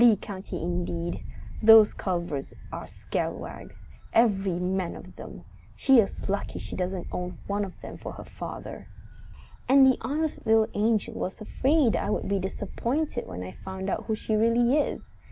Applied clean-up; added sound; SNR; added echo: none; Wind; 10 dB; none.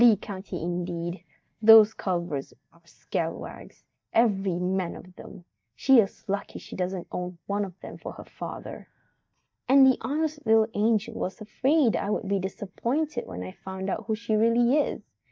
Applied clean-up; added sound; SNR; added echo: neural mask model DeepFilterNet 3.